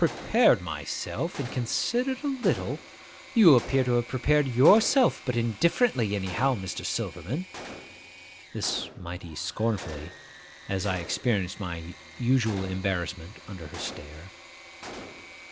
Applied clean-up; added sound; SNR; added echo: none; Engine / Mechanisms + Gunshot, gunfire; 16 dB; none.